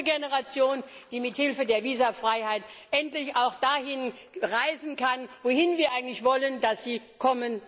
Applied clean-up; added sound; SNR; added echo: none; none; none; none.